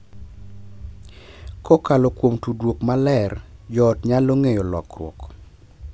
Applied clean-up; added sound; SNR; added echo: none; none; none; none.